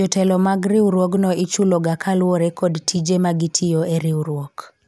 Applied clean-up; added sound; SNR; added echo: none; none; none; none.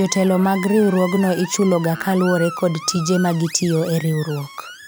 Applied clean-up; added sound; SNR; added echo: none; Screech; 14 dB; none.